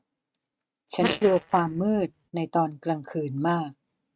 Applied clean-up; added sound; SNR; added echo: neural mask model RNNoise.